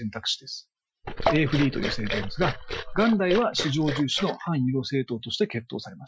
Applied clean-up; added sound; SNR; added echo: classical method Wiener filter.